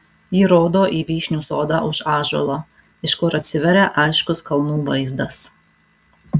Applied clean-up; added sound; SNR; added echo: none; none; none; none.